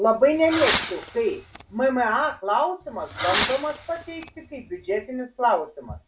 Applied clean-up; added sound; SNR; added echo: none; Fireworks; 2 dB; reverberation time 0.2 s.